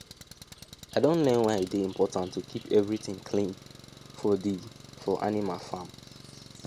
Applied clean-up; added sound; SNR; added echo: none; Engine; 18 dB; none.